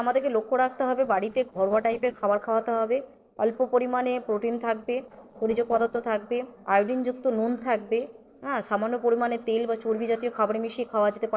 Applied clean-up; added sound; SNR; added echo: neural separator model SepFormer DNS4.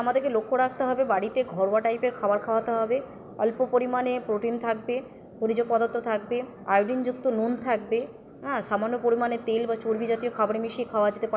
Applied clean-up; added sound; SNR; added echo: none; none; none; none.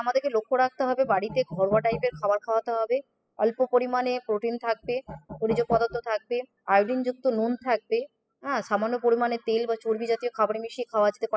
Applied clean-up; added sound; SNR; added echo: classical method spectral subtraction.